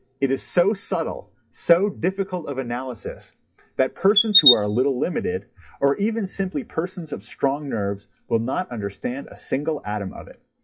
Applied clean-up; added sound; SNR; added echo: classical method WPE with log-MMSE.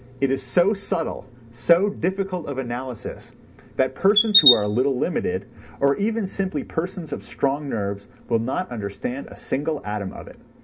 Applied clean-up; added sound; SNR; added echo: none; Chirp, tweet; -3 dB; reverberation time 0.3 s.